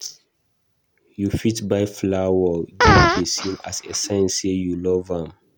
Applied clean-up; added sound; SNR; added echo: none; Fart; -3 dB; none.